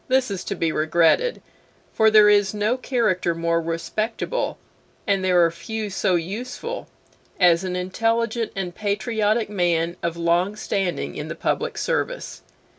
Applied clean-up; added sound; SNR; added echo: none; none; none; none.